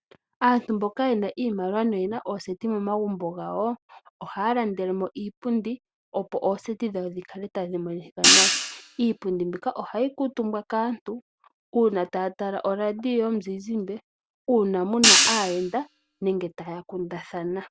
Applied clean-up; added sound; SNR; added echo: none; Hi-hat; -4 dB; none.